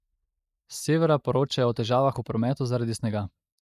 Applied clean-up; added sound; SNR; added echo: neural mask model Resemble Enhance denoiser.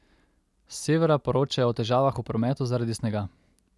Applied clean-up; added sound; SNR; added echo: none; none; none; none.